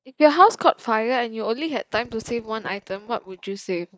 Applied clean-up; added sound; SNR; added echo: neural mask model DeepFilterNet 3.